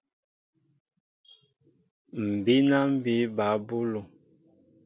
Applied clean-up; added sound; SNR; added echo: none; none; none; none.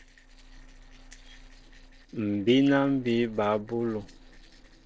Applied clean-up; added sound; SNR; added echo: neural separator model SepFormer DNS4.